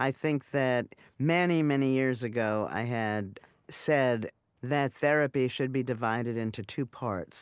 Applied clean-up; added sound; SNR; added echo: none; none; none; none.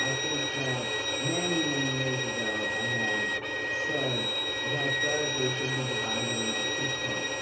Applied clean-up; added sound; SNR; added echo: none; Bowed string instrument; -5 dB; reverberation time 0.7 s.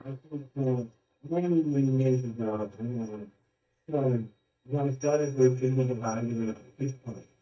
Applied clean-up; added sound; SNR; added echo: neural mask model DeepFilterNet 3.